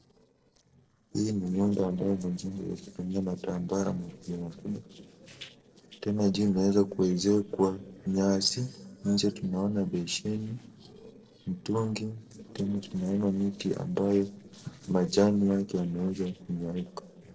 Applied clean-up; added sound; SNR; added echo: neural separator model SepFormer DNS4.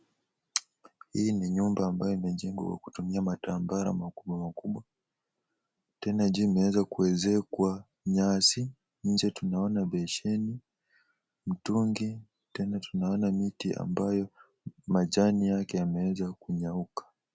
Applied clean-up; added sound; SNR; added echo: none; none; none; none.